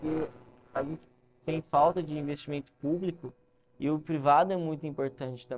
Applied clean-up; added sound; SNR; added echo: neural separator model SepFormer DNS4.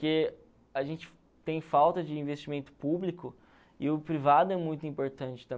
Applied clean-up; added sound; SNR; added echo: none; none; none; none.